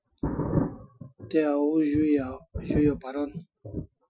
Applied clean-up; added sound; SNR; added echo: classical method Wiener filter.